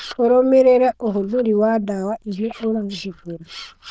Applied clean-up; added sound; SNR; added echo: neural diffusion model UNIVERSE++.